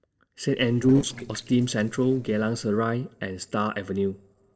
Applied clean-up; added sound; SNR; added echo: neural separator model SepFormer DNS4.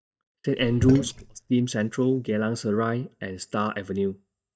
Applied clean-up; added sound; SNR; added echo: neural mask model DeepFilterNet 3.